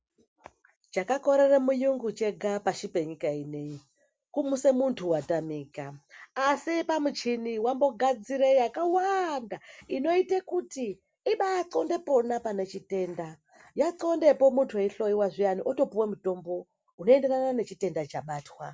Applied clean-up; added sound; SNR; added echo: none; none; none; none.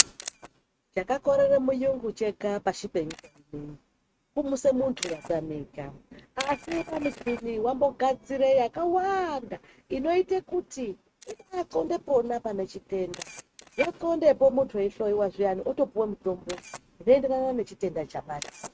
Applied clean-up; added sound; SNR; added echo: neural mask model RNNoise.